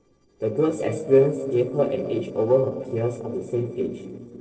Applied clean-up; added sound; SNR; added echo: neural separator model SepFormer DNS4.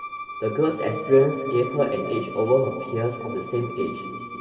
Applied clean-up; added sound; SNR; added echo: none; Bowed string instrument; 12 dB; reverberation time 2.8 s.